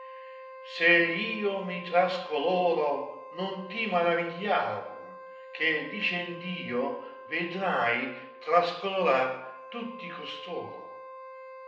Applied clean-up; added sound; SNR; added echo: none; Wind instrument, woodwind instrument; 15 dB; reverberation time 0.8 s.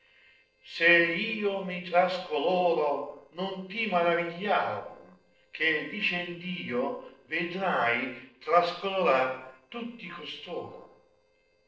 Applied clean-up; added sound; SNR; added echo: neural separator model SepFormer DNS4.